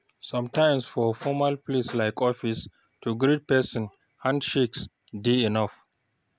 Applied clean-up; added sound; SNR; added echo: none; none; none; none.